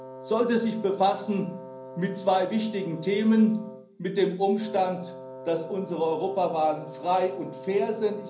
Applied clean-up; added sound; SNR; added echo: none; Wind instrument, woodwind instrument; 15 dB; reverberation time 0.6 s.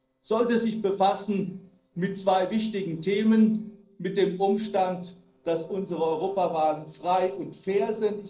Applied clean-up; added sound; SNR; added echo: neural separator model SepFormer DNS4.